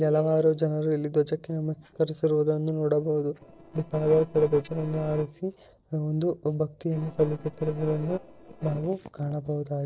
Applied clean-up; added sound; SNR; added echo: neural separator model SepFormer DNS4.